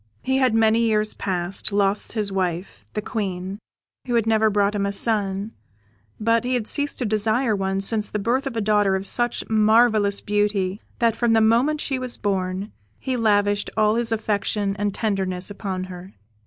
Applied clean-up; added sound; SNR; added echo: none; none; none; none.